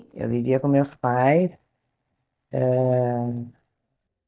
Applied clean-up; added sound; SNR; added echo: neural mask model DeepFilterNet 3.